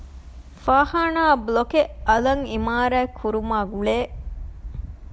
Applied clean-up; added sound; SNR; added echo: none; none; none; none.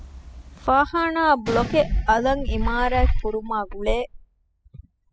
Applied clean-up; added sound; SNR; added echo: classical method spectral subtraction.